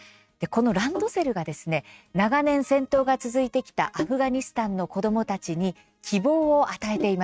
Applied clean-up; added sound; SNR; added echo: neural mask model RNNoise.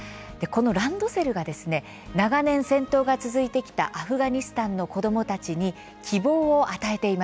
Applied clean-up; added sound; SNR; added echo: none; none; none; none.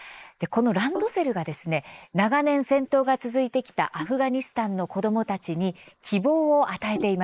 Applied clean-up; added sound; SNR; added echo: neural mask model Resemble Enhance denoiser.